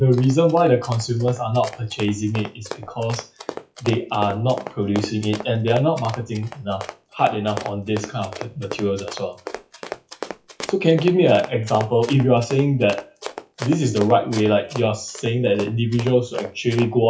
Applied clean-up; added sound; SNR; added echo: classical method WPE with log-MMSE.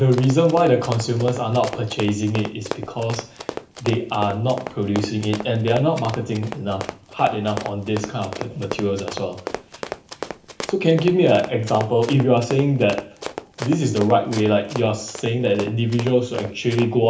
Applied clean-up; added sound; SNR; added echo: none; Run; 12 dB; reverberation time 0.3 s.